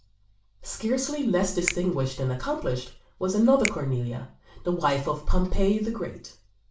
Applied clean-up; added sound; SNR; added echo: none; Finger snapping; 12 dB; reverberation time 0.3 s.